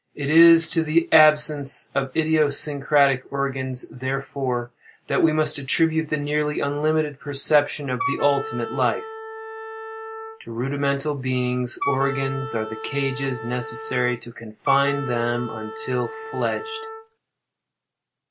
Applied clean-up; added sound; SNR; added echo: none; Wind instrument, woodwind instrument; 9 dB; none.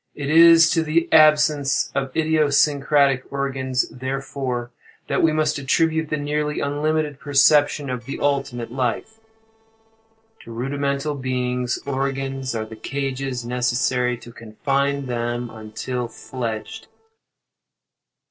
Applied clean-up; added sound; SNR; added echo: neural separator model SepFormer DNS4.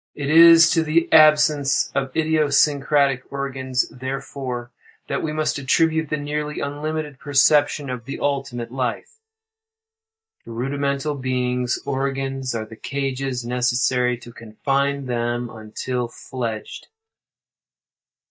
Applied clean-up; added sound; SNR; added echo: neural mask model DeepFilterNet 3.